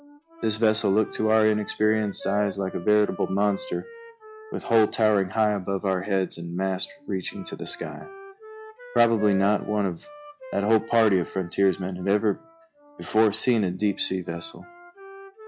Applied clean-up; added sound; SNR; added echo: classical method log-MMSE.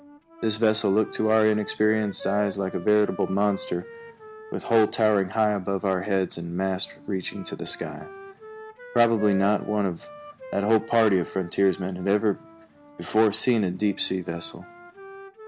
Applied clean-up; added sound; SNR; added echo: none; Wind instrument, woodwind instrument; 18 dB; none.